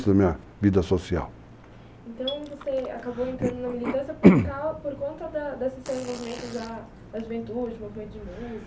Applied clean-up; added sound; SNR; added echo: none; Fart + Marimba, xylophone; 18 dB; none.